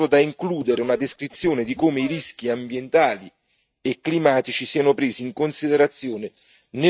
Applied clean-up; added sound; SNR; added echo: neural mask model RNNoise.